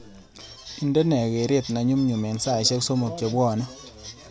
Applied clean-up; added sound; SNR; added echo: none; none; none; none.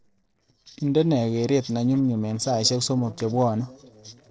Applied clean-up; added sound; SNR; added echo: neural separator model SepFormer DNS4.